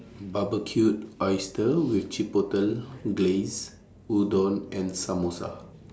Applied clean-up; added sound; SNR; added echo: none; none; none; none.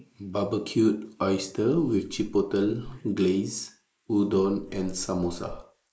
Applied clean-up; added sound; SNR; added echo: neural mask model Resemble Enhance denoiser.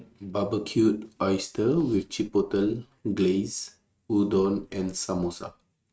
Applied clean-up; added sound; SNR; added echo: neural mask model RNNoise.